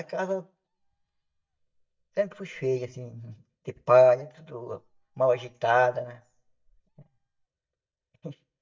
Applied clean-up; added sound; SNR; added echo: neural mask model DeepFilterNet 3.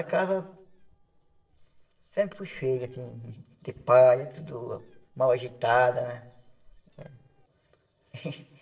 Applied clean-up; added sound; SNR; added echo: neural separator model SepFormer DNS4.